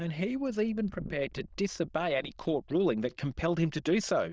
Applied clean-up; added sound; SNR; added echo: neural diffusion model UNIVERSE++.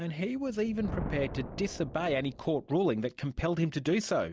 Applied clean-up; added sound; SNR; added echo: none; Thunder; 12 dB; none.